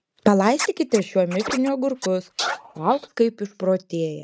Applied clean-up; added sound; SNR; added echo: neural mask model RNNoise.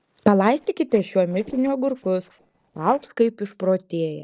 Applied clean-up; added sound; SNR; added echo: neural separator model SepFormer DNS4.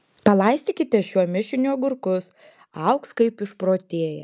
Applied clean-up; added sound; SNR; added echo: none; none; none; none.